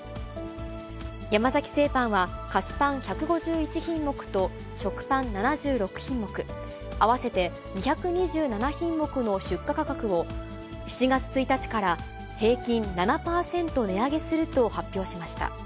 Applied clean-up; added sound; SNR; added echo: none; none; none; none.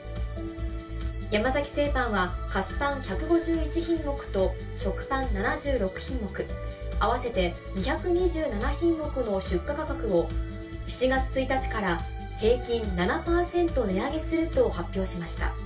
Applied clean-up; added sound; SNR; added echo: none; none; none; reverberation time 0.2 s.